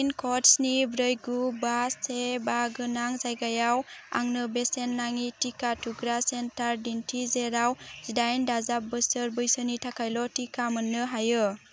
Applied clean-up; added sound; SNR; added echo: none; none; none; none.